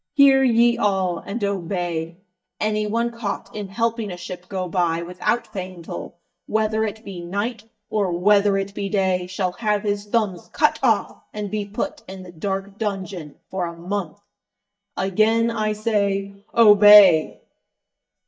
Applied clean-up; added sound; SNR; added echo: neural mask model DeepFilterNet 3.